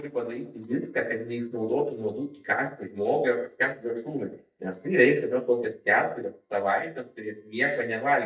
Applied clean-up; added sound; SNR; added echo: neural mask model DeepFilterNet 3.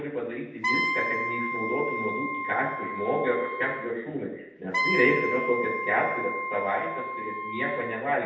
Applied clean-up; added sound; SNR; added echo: none; Wind instrument, woodwind instrument; 2 dB; reverberation time 0.9 s.